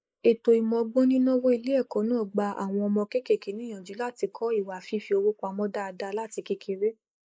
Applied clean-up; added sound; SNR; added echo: neural mask model Resemble Enhance denoiser.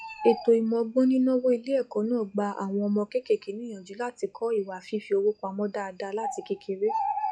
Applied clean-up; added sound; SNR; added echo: classical method log-MMSE.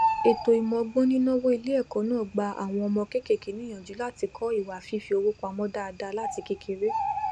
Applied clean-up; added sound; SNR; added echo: none; Bird; 8 dB; none.